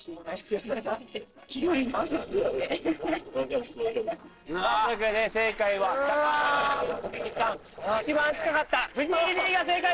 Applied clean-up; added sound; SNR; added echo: neural separator model SepFormer DNS4.